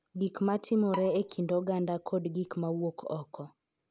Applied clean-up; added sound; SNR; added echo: none; Bowed string instrument; 15 dB; none.